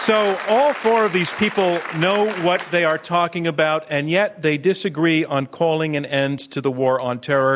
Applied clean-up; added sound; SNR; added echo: none; none; none; none.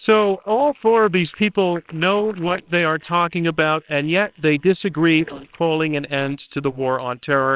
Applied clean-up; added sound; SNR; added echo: neural separator model SepFormer WHAMR!.